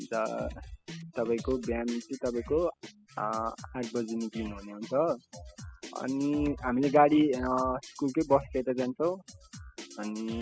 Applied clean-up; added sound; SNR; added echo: classical method spectral subtraction.